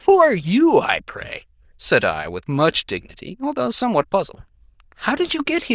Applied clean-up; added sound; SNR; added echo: neural diffusion model UNIVERSE++.